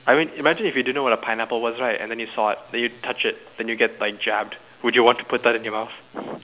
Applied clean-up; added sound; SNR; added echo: none; none; none; none.